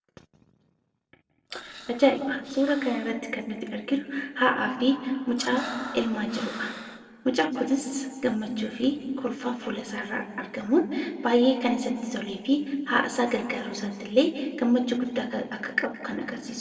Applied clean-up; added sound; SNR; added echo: neural separator model SepFormer DNS4.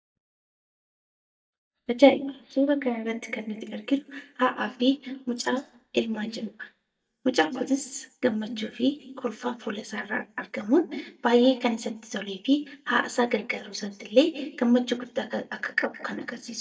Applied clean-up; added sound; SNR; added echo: neural mask model DeepFilterNet 3.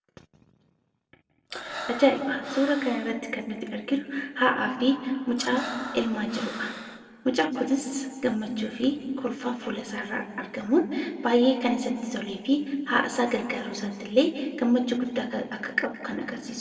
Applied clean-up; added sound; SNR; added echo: none; Breathing; 11 dB; reverberation time 1.7 s.